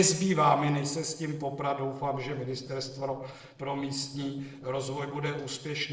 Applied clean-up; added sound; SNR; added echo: neural separator model SepFormer DNS4.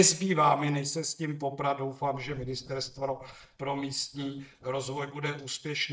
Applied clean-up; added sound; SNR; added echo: neural mask model DeepFilterNet 3.